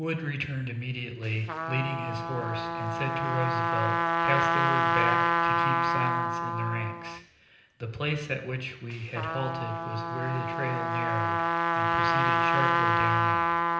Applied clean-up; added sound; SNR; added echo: none; Trumpet; -5 dB; reverberation time 0.9 s.